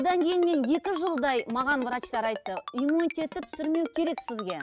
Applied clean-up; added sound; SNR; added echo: none; Ringtone; 13 dB; none.